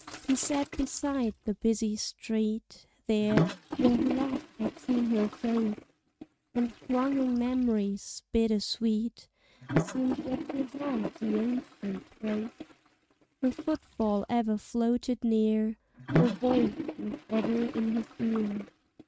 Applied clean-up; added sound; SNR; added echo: neural mask model RNNoise.